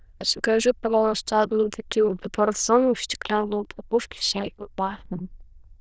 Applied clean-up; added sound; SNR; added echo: neural diffusion model UNIVERSE++.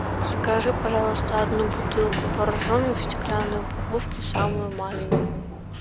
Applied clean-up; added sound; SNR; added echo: none; Sliding door; 0 dB; none.